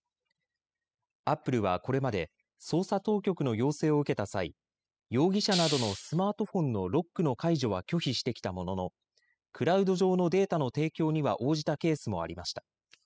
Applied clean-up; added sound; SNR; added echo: classical method spectral subtraction.